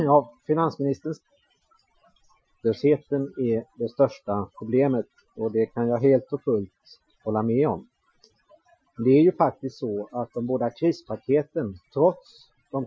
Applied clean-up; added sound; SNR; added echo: classical method Wiener filter.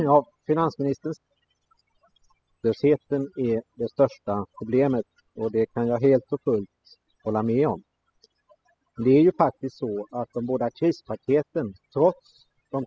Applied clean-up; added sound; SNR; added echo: classical method spectral subtraction.